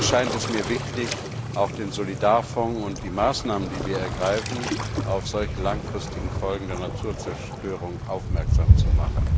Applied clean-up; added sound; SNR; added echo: none; Waves, surf; -2 dB; none.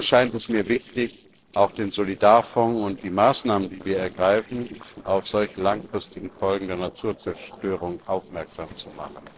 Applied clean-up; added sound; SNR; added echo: neural separator model SepFormer DNS4.